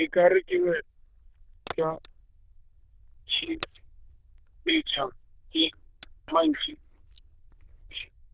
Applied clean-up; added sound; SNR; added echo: neural diffusion model UNIVERSE++.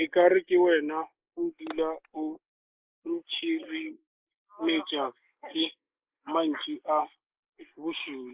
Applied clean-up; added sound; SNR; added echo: neural mask model Resemble Enhance denoiser.